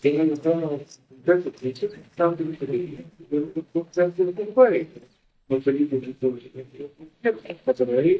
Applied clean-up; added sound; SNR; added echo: neural mask model DeepFilterNet 3.